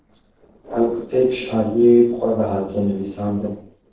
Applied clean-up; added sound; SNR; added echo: neural separator model SepFormer DNS4.